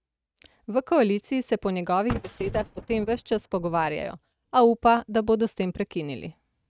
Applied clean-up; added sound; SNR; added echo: neural mask model RNNoise.